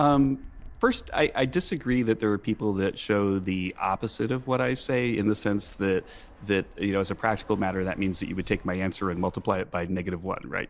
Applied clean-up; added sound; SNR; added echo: none; Fixed-wing aircraft, airplane; 19 dB; none.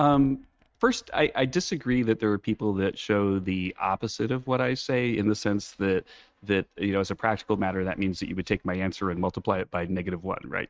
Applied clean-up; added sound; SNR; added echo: neural mask model RNNoise.